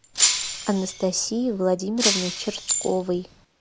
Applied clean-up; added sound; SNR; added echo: none; Chink, clink + Shatter; 1 dB; none.